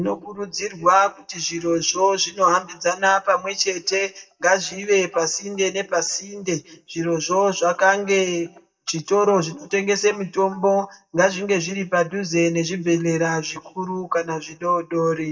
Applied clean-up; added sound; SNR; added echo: neural mask model DeepFilterNet 3.